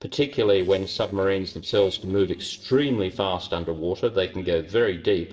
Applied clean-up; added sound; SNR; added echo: neural separator model SepFormer DNS4.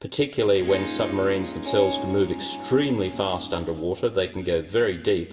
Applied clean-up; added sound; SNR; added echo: none; Harp; 9 dB; reverberation time 1.5 s.